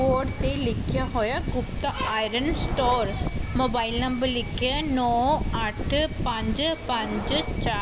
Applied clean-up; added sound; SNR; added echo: none; Subway, metro, underground / Door; 16 dB; none.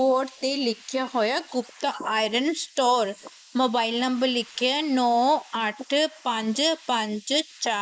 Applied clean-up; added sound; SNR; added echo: neural mask model Resemble Enhance denoiser.